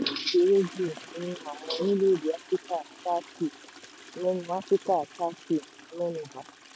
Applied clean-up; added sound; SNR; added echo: none; Toilet flush; 16 dB; none.